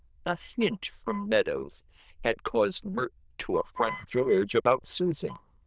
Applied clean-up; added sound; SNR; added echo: neural diffusion model UNIVERSE++.